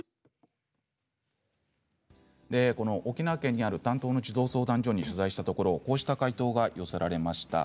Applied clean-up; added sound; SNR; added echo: none; none; none; none.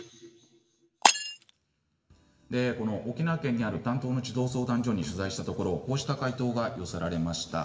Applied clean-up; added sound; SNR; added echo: none; Shatter; 1 dB; reverberation time 1.7 s.